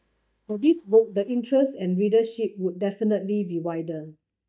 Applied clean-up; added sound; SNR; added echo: neural mask model DeepFilterNet 3.